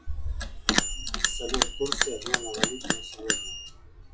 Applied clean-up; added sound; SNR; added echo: classical method WPE with log-MMSE.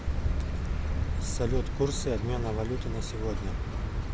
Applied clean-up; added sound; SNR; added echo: none; none; none; none.